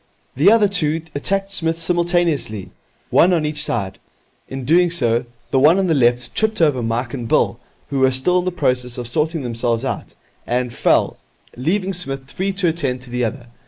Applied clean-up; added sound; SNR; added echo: neural mask model Resemble Enhance denoiser.